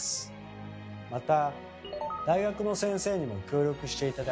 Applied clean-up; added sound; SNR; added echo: none; none; none; none.